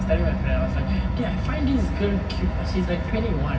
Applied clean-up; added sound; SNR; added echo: none; none; none; reverberation time 0.4 s.